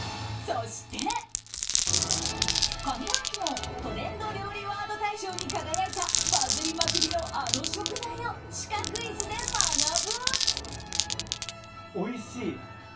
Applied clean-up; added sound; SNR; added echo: none; Glass; -3 dB; reverberation time 0.3 s.